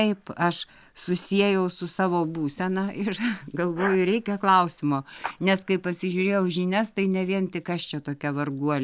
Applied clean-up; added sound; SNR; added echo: none; none; none; none.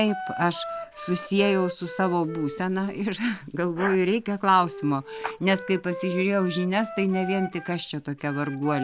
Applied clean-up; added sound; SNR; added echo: none; Wind instrument, woodwind instrument; 12 dB; none.